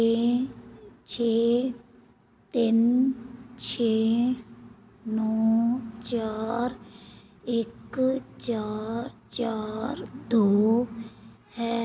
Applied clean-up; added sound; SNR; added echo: none; none; none; none.